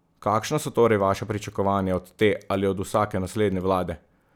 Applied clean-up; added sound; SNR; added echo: none; none; none; none.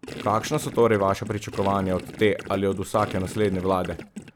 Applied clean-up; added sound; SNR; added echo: none; Gurgling; 13 dB; none.